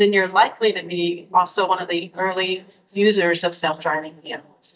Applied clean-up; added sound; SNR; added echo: neural mask model DeepFilterNet 3.